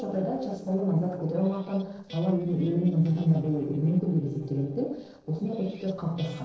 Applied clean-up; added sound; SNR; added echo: neural separator model SepFormer DNS4.